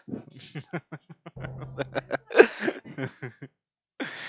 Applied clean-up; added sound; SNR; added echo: classical method log-MMSE.